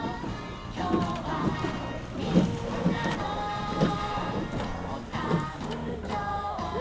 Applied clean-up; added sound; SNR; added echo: none; Boat, Water vehicle; -2 dB; reverberation time 0.9 s.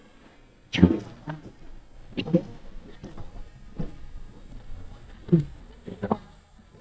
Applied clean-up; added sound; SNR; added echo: neural mask model DeepFilterNet 3.